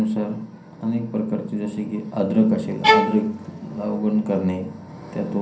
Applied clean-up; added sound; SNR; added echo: none; Bowed string instrument; -3 dB; reverberation time 0.6 s.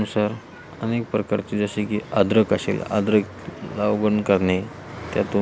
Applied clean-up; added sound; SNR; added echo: none; none; none; none.